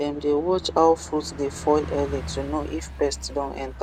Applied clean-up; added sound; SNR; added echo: none; Bus; 12 dB; none.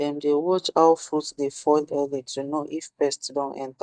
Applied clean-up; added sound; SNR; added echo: neural mask model DeepFilterNet 3.